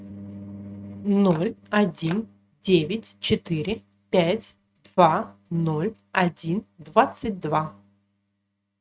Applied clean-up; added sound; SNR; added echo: neural mask model RNNoise.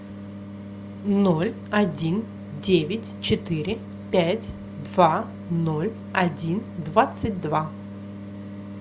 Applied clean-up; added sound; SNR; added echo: none; none; none; none.